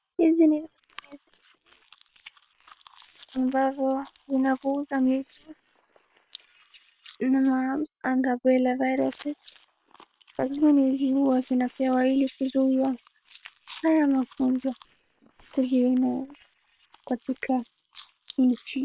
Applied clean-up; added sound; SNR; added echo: neural separator model SepFormer WHAM!.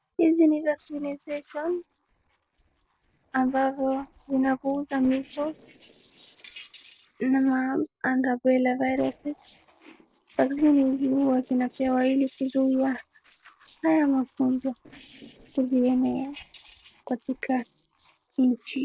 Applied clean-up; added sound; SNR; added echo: neural separator model SepFormer DNS4.